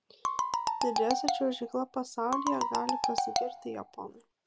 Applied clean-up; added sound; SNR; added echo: none; Marimba, xylophone; -2 dB; none.